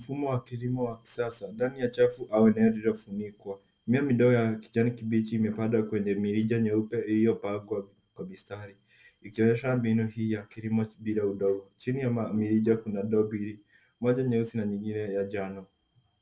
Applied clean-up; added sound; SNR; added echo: none; none; none; none.